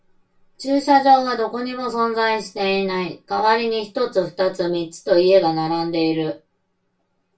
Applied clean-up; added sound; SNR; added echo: none; none; none; reverberation time 0.2 s.